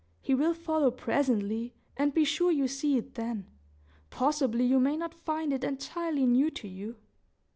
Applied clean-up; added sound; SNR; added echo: none; none; none; none.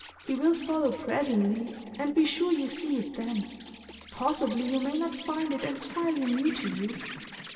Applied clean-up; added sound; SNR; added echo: none; Insect; 14 dB; reverberation time 2.0 s.